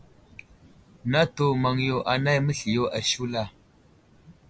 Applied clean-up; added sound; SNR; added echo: none; none; none; none.